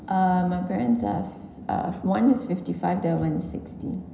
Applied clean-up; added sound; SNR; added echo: none; none; none; reverberation time 0.9 s.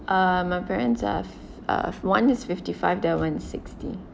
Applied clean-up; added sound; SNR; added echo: none; none; none; none.